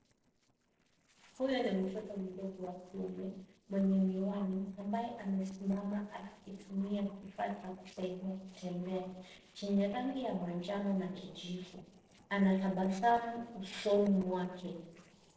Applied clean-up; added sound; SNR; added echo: neural separator model SepFormer DNS4.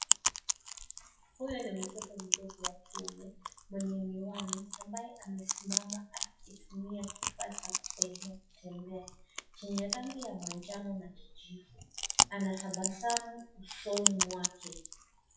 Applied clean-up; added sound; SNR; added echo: classical method WPE with log-MMSE.